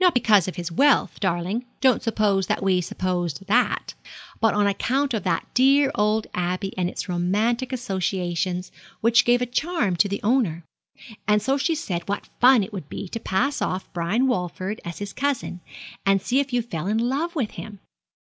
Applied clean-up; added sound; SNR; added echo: none; none; none; none.